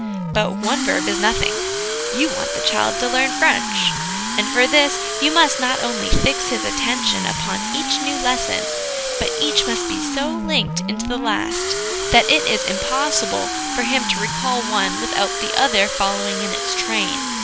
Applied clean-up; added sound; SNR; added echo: none; Siren + Fill (with liquid) / Water tap, faucet; 2 dB; none.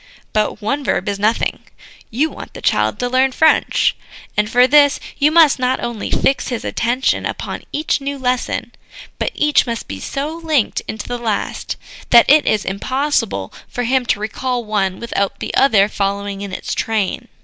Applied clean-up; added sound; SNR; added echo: none; none; none; none.